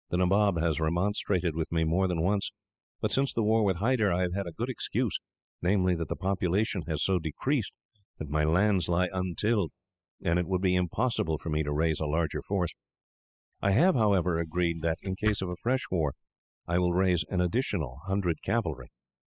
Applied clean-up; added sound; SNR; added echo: classical method spectral subtraction.